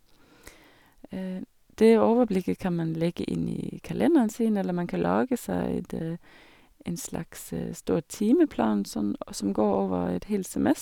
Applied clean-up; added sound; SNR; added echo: none; none; none; none.